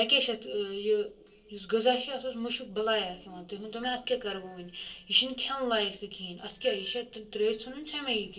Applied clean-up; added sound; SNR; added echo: neural separator model SepFormer DNS4.